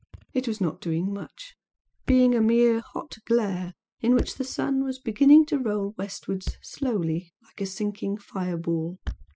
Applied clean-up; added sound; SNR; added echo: classical method spectral subtraction.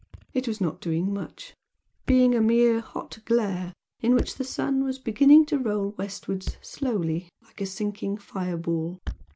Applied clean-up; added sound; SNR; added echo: none; Thump, thud; 16 dB; none.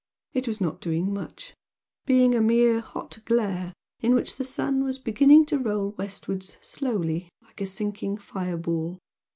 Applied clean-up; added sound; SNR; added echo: none; none; none; none.